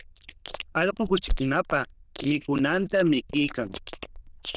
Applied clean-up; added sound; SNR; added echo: neural diffusion model UNIVERSE++.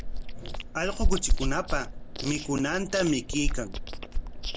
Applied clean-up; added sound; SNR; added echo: none; Chewing, mastication; -2 dB; none.